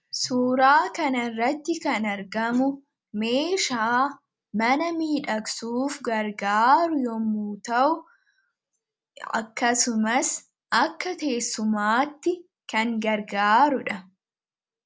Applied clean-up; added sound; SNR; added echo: none; none; none; none.